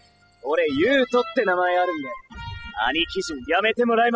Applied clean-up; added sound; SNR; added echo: classical method spectral subtraction.